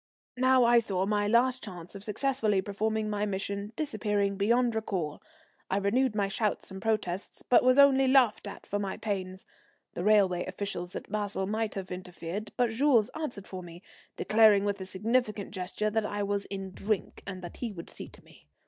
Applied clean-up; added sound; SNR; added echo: neural mask model DeepFilterNet 3.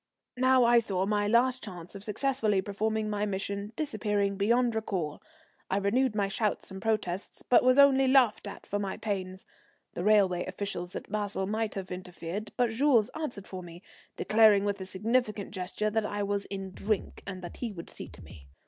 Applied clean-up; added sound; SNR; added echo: none; Drum kit; 16 dB; none.